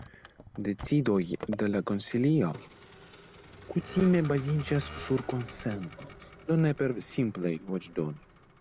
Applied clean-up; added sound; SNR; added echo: none; Vehicle; 17 dB; none.